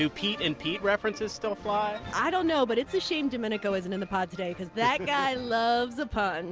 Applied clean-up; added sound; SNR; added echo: none; none; none; none.